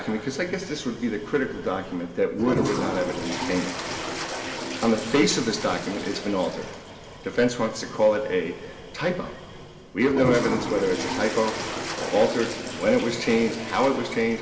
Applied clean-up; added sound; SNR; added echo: none; Toilet flush; 8 dB; reverberation time 2.1 s.